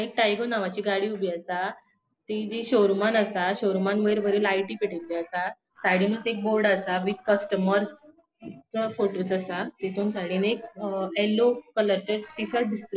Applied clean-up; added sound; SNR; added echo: neural separator model SepFormer DNS4.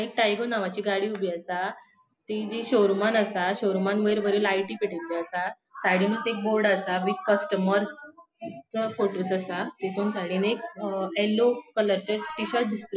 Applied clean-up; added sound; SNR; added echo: none; Bicycle bell; 12 dB; none.